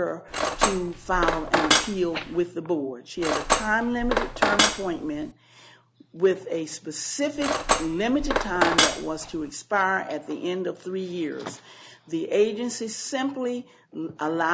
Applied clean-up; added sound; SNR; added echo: none; Cutlery, silverware; -2 dB; none.